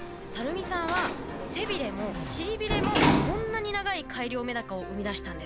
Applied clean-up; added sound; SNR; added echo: none; Cutlery, silverware + Sliding door; -1 dB; none.